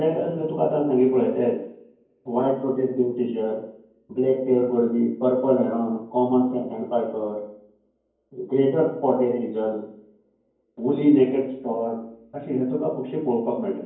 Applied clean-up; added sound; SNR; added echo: none; none; none; reverberation time 0.9 s.